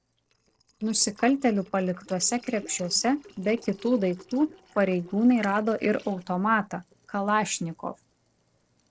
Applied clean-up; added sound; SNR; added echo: neural separator model SepFormer DNS4.